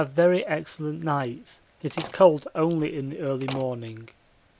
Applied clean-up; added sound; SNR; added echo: none; Slam; 15 dB; none.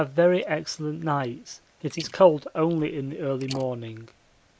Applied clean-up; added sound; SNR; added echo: neural mask model Resemble Enhance denoiser.